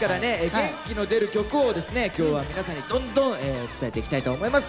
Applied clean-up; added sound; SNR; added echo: none; none; none; none.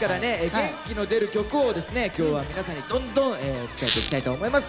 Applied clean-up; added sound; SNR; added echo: none; Squeak; 0 dB; none.